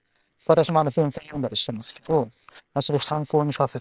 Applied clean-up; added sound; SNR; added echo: neural separator model SepFormer WHAM!.